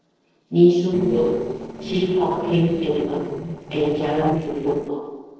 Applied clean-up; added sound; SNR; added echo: neural separator model SepFormer DNS4.